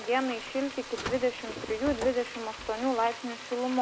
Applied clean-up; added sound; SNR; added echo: none; Frying (food) + Car; 10 dB; none.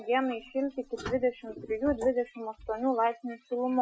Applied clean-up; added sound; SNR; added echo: classical method Wiener filter.